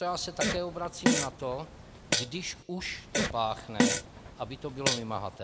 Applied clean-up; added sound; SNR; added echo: none; Fart; -3 dB; none.